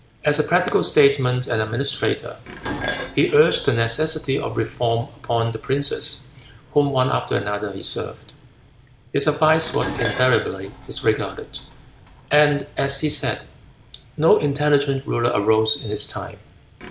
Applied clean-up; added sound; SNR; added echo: none; Dishes, pots, and pans; 16 dB; none.